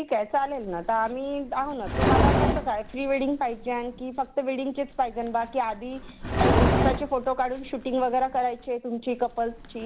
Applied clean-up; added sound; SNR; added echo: none; Livestock, farm animals, working animals; 1 dB; none.